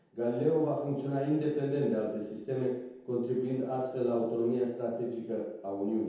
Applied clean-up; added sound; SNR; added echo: none; none; none; reverberation time 0.9 s.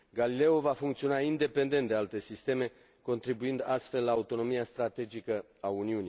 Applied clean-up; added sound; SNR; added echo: none; none; none; none.